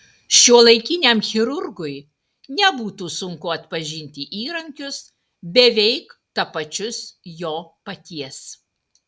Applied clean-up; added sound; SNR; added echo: none; none; none; none.